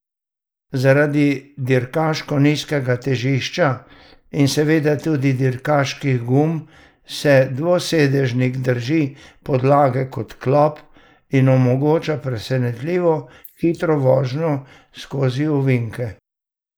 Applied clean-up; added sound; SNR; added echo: neural mask model Resemble Enhance denoiser.